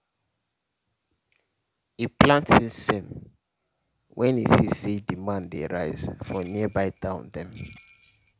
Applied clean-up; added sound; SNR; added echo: none; Bell; 9 dB; none.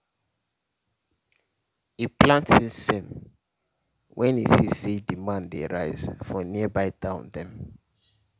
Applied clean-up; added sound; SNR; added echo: none; none; none; none.